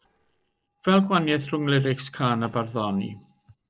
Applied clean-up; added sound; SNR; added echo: neural separator model SepFormer DNS4.